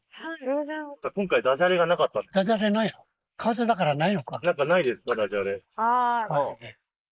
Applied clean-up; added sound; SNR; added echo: neural mask model Resemble Enhance denoiser.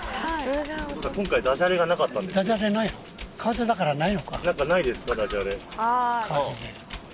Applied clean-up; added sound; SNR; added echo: none; Computer keyboard; 16 dB; none.